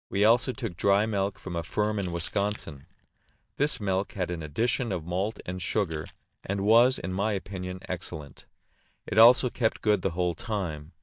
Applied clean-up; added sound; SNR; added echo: neural mask model DeepFilterNet 3.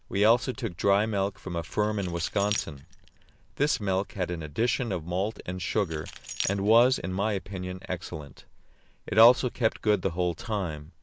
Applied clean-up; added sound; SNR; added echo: none; Keys jangling; 15 dB; none.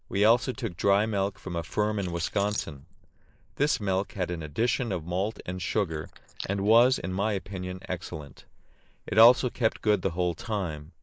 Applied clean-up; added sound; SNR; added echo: neural mask model Resemble Enhance denoiser.